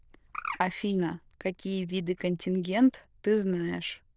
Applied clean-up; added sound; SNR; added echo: neural diffusion model UNIVERSE++.